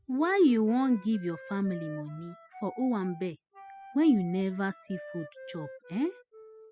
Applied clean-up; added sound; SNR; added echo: classical method spectral subtraction.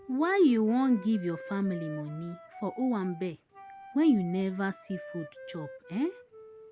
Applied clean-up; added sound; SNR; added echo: none; Wind instrument, woodwind instrument; 17 dB; none.